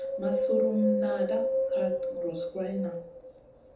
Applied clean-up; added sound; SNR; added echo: none; Wind; -3 dB; reverberation time 0.6 s.